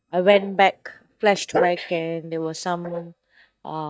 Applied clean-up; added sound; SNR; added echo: neural mask model DeepFilterNet 3.